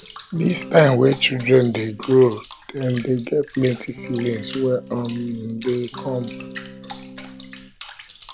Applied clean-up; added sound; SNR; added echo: none; Bathtub (filling or washing) / Water + Electric guitar / Strum; 16 dB; none.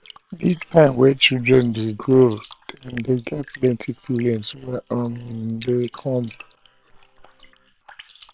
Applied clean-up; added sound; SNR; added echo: neural separator model SepFormer WHAM!.